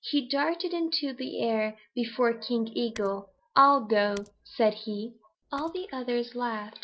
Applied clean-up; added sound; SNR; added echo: neural separator model SepFormer DNS4.